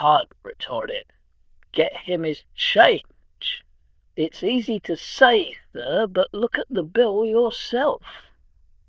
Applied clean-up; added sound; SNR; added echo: neural diffusion model UNIVERSE++.